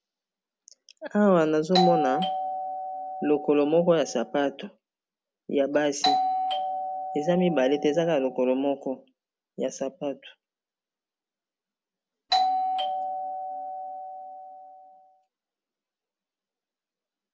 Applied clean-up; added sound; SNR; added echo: none; Doorbell; 1 dB; none.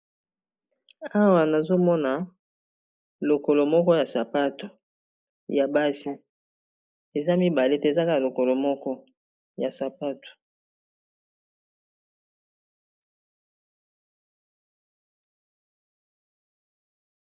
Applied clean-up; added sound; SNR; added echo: neural mask model Resemble Enhance denoiser.